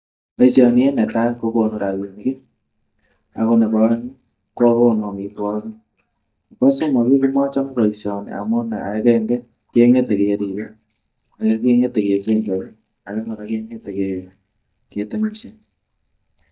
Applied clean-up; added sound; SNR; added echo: neural mask model DeepFilterNet 3.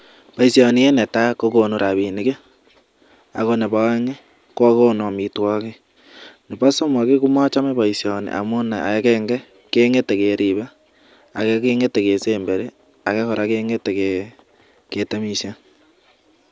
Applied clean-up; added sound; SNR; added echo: none; none; none; none.